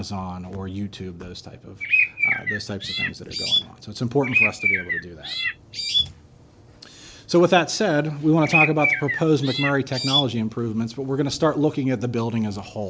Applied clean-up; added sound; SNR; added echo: none; Bird; -1 dB; none.